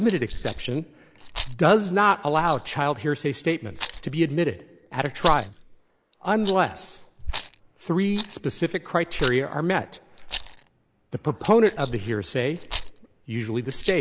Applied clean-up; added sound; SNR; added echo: neural mask model Resemble Enhance denoiser.